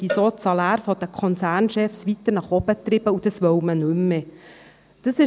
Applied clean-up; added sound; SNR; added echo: none; Cowbell; 15 dB; none.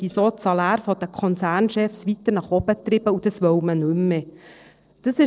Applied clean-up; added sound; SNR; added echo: neural separator model SepFormer DNS4.